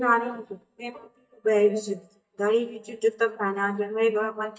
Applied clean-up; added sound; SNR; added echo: neural mask model DeepFilterNet 3.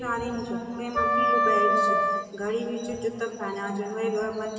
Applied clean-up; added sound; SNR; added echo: none; Wind instrument, woodwind instrument; -4 dB; reverberation time 2.8 s.